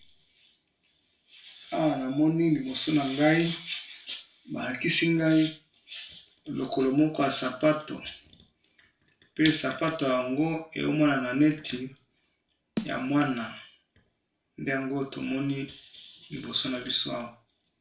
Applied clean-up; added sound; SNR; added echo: none; Snare drum; 13 dB; reverberation time 0.3 s.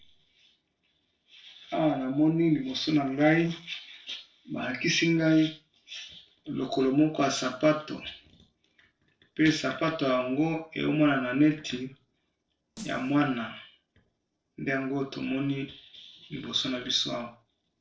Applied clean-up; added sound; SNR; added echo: neural separator model SepFormer DNS4.